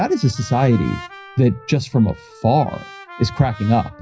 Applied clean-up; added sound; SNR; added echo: classical method WPE with log-MMSE.